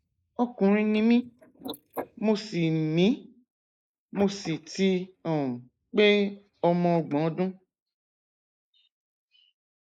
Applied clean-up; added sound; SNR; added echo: neural mask model Resemble Enhance denoiser.